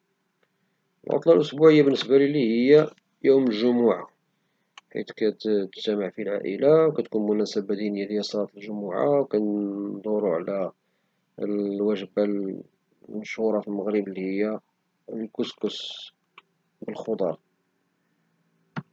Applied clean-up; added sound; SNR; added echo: none; none; none; none.